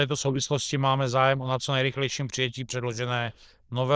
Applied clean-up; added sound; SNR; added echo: neural diffusion model UNIVERSE++.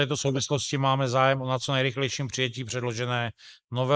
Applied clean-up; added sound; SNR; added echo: neural mask model Resemble Enhance denoiser.